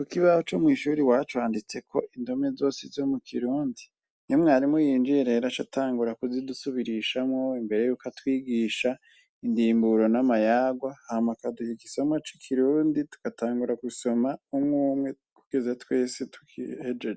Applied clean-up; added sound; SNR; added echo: none; none; none; none.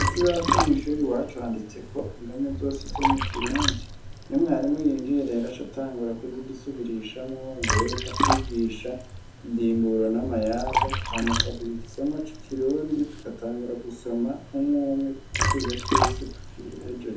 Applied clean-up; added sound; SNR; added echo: none; Liquid; 2 dB; reverberation time 0.6 s.